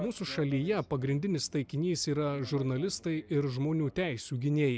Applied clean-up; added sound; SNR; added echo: none; none; none; none.